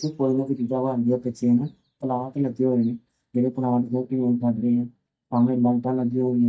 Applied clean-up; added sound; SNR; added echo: neural mask model DeepFilterNet 3.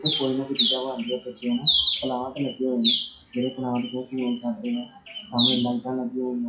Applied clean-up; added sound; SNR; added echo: classical method WPE with log-MMSE.